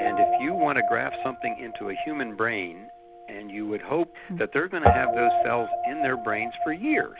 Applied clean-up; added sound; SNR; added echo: none; Guitar; -1 dB; none.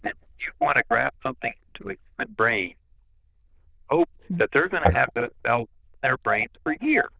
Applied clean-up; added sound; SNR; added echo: neural diffusion model UNIVERSE++.